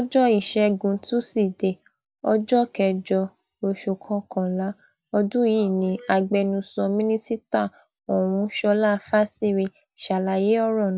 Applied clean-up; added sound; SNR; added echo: none; none; none; none.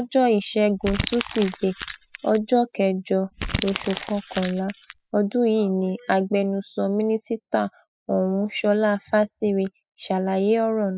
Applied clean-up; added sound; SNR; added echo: classical method spectral subtraction.